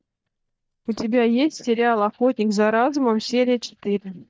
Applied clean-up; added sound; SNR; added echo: neural mask model DeepFilterNet 3.